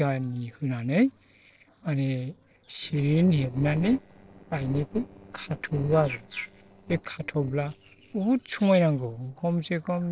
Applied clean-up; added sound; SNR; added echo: neural separator model SepFormer DNS4.